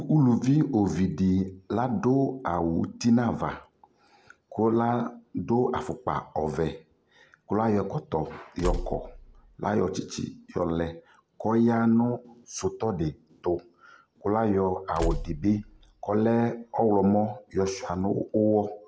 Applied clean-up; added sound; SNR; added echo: none; Tools; 10 dB; none.